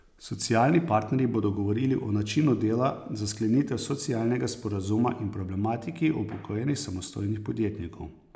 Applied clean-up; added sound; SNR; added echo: none; none; none; none.